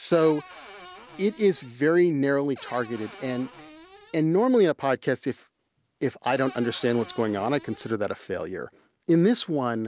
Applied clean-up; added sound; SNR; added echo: none; Cupboard open or close / Door; 19 dB; none.